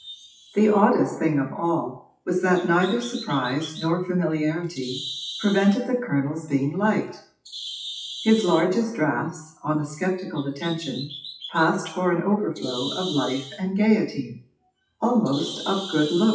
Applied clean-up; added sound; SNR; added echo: classical method WPE with log-MMSE.